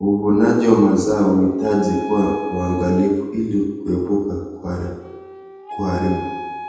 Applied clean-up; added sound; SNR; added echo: none; Wind instrument, woodwind instrument; 15 dB; reverberation time 1.1 s.